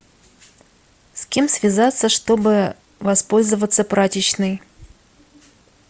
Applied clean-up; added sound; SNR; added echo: none; none; none; none.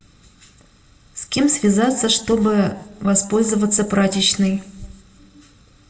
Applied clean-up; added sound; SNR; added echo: none; none; none; reverberation time 0.7 s.